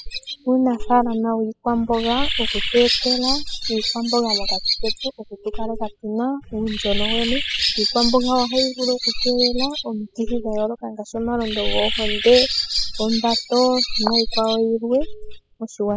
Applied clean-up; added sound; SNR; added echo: classical method spectral subtraction.